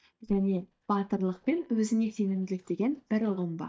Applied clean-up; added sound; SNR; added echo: neural mask model DeepFilterNet 3.